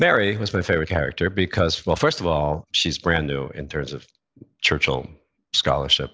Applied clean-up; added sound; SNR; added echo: none; none; none; none.